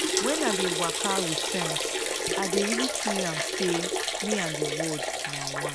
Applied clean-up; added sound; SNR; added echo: none; Liquid; -4 dB; none.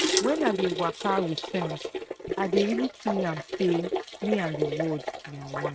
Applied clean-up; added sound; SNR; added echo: neural mask model RNNoise.